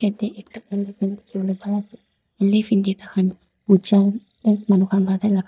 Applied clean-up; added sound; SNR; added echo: neural mask model DeepFilterNet 3.